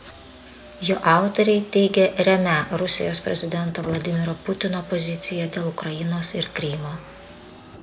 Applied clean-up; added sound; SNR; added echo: none; Car; 18 dB; reverberation time 0.4 s.